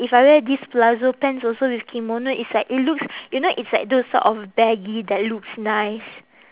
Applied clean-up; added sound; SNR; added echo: none; none; none; none.